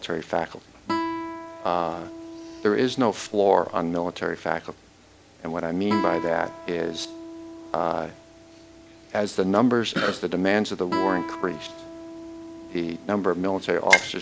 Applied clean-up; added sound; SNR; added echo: none; Guitar; 11 dB; none.